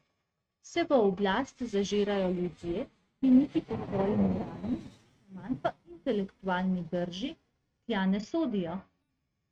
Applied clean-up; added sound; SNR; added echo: neural mask model RNNoise.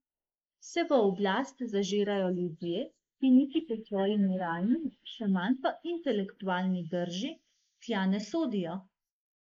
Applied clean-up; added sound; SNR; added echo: neural mask model Resemble Enhance denoiser.